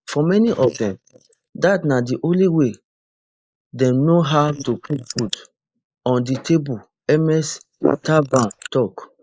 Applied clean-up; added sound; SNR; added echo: neural mask model Resemble Enhance denoiser.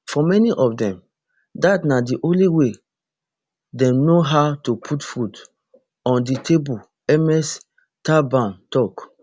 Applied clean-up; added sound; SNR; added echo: none; none; none; none.